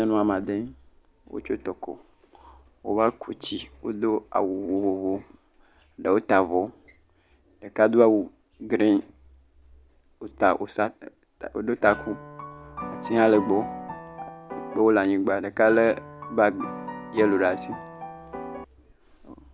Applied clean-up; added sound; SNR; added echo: none; Piano; 11 dB; none.